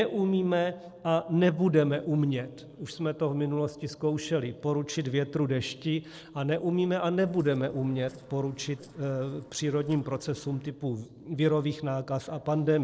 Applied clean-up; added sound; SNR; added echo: neural separator model SepFormer DNS4.